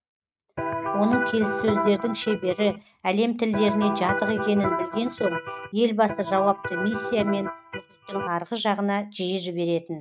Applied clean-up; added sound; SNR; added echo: neural mask model RNNoise.